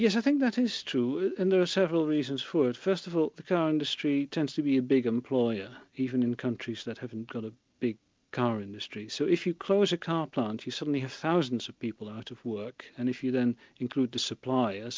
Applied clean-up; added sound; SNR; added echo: none; none; none; none.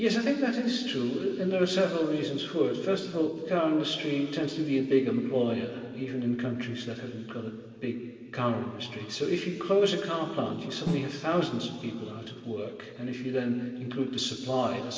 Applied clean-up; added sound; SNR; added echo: neural separator model SepFormer DNS4.